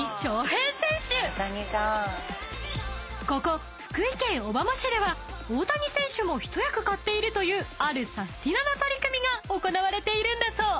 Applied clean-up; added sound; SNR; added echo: none; none; none; none.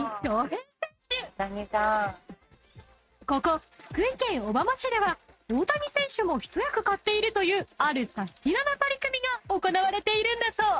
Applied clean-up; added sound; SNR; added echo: neural mask model RNNoise.